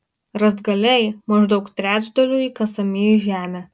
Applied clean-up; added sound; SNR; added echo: none; none; none; none.